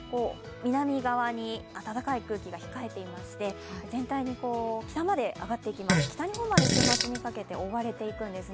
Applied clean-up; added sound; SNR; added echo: none; Fart; -5 dB; none.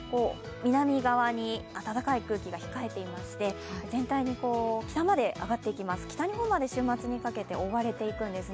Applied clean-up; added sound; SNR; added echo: none; none; none; none.